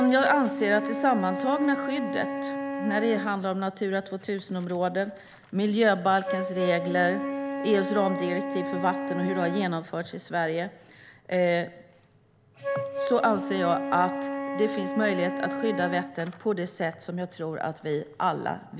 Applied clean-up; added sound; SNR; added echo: none; Wind instrument, woodwind instrument; 6 dB; none.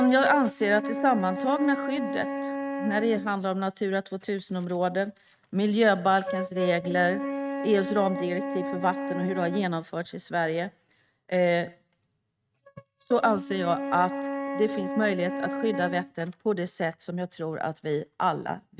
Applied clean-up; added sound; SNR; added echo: neural mask model RNNoise.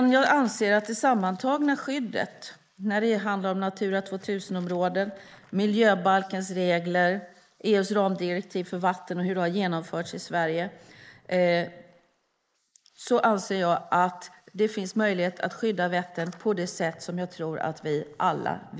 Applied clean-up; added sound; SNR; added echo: neural mask model Resemble Enhance denoiser.